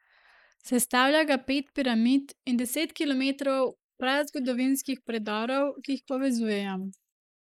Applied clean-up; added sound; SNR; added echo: neural mask model Resemble Enhance denoiser.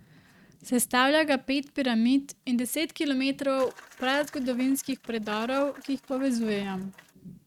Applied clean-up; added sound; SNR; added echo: neural mask model RNNoise.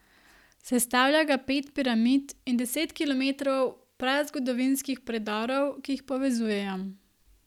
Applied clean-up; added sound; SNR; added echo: none; none; none; none.